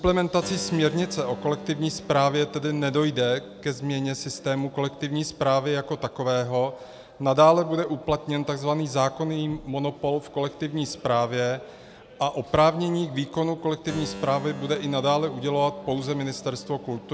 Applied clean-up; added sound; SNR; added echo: none; Keyboard (musical); 18 dB; none.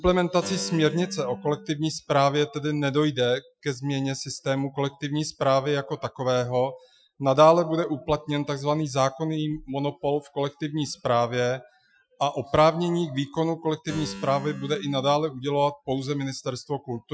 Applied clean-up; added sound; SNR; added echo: classical method Wiener filter.